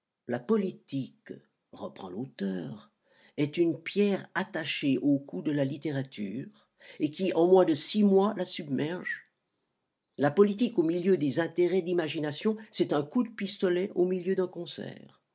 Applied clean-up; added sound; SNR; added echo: none; none; none; none.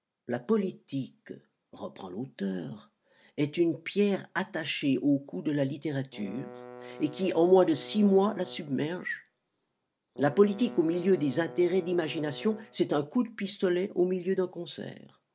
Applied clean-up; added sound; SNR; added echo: none; Bowed string instrument; 17 dB; none.